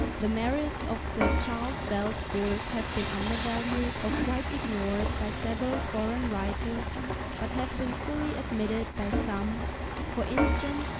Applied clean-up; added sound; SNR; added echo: none; Frying (food) / Dishes, pots, and pans; -2 dB; none.